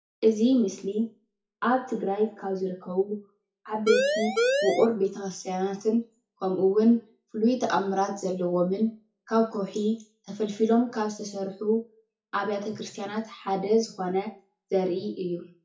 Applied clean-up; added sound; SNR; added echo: classical method WPE with log-MMSE.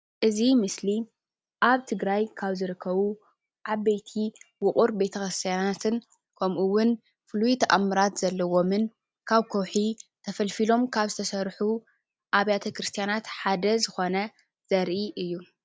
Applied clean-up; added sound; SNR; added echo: none; none; none; none.